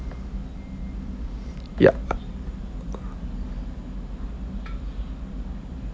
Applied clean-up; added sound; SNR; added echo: none; none; none; none.